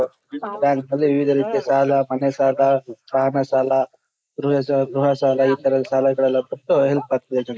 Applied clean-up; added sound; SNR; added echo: neural mask model Resemble Enhance denoiser.